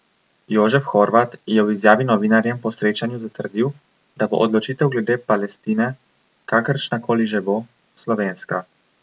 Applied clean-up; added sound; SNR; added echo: none; none; none; none.